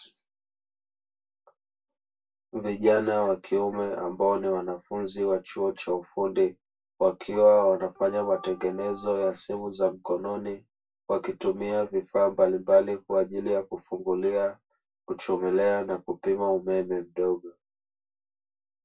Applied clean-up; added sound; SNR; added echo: none; Organ; 18 dB; reverberation time 0.1 s.